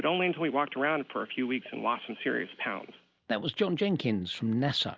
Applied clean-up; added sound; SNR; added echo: none; none; none; none.